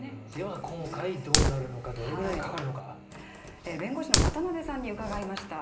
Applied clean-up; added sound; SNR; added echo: none; Fire; -2 dB; reverberation time 0.5 s.